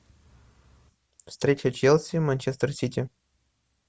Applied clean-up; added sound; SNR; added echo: none; none; none; none.